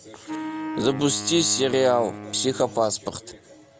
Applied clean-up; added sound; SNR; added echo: none; Wind instrument, woodwind instrument; 11 dB; none.